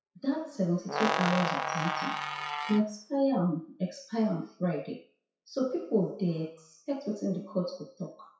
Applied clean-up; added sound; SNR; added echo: classical method WPE with log-MMSE.